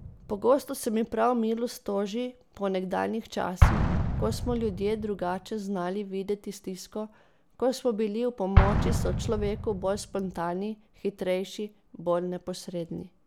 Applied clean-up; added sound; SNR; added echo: none; Explosion; 1 dB; none.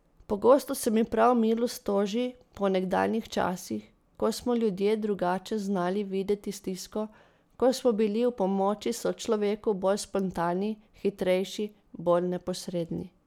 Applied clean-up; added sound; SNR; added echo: none; none; none; none.